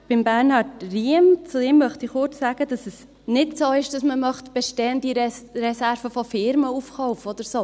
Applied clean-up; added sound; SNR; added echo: none; none; none; none.